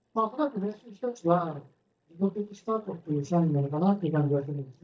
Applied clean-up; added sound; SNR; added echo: neural mask model DeepFilterNet 3.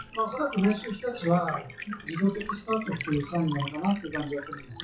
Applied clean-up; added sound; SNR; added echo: classical method WPE with log-MMSE.